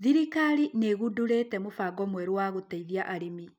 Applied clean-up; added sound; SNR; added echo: none; none; none; none.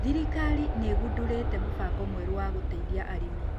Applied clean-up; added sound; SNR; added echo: none; Aircraft; -5 dB; none.